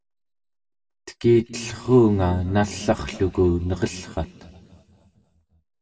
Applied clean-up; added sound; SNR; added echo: none; none; none; reverberation time 1.7 s.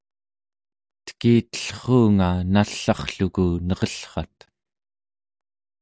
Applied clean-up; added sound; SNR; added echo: none; none; none; none.